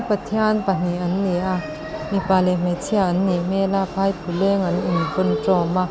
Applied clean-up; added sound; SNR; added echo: none; none; none; none.